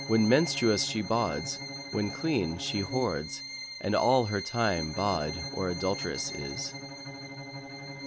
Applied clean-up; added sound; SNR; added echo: none; Bowed string instrument + Bowed string instrument; 9 dB; none.